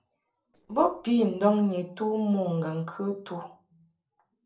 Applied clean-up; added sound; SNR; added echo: neural separator model SepFormer DNS4.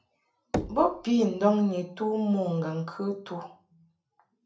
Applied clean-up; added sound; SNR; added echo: none; Knock / Wood; 11 dB; reverberation time 0.3 s.